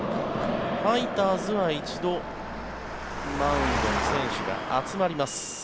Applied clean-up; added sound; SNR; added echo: none; Engine; 5 dB; none.